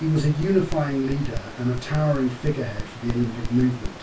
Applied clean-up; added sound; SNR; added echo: none; Crackle; 9 dB; reverberation time 0.1 s.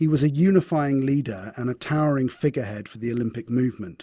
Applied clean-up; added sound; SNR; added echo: none; none; none; none.